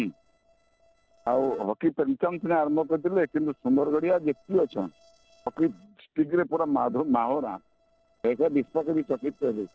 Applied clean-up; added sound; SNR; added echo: neural separator model SepFormer DNS4.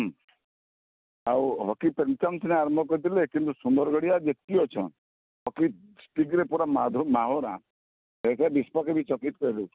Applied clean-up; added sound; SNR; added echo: none; none; none; none.